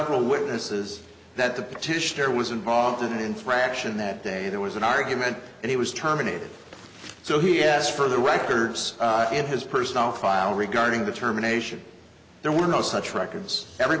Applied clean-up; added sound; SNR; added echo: none; none; none; none.